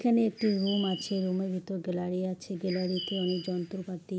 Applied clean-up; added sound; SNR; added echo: none; Bird; 12 dB; none.